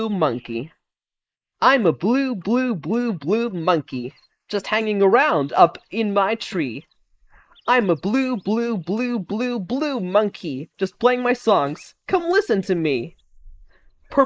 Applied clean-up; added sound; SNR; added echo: neural mask model Resemble Enhance denoiser.